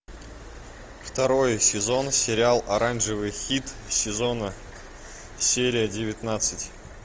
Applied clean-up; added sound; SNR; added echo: none; none; none; none.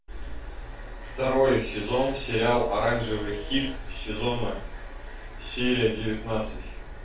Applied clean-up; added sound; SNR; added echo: none; Alarm; 19 dB; reverberation time 0.3 s.